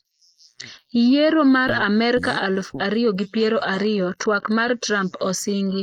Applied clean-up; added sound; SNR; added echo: neural mask model Resemble Enhance denoiser.